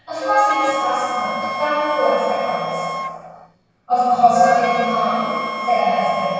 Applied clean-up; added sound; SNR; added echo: none; Wind instrument, woodwind instrument; 8 dB; reverberation time 2.2 s.